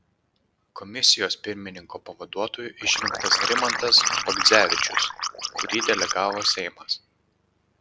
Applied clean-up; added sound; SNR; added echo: none; Liquid; 1 dB; none.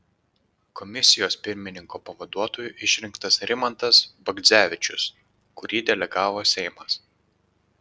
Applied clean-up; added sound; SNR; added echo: none; none; none; none.